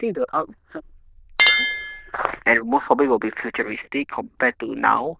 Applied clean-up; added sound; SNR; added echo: neural diffusion model UNIVERSE++.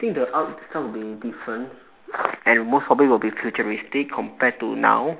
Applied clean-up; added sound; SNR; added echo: none; none; none; none.